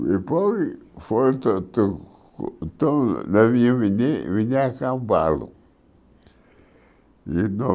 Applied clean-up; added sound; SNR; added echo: none; none; none; none.